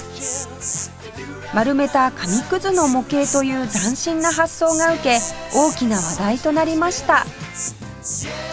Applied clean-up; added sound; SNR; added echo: none; Insect; 10 dB; none.